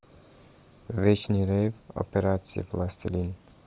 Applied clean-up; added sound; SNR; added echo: none; none; none; none.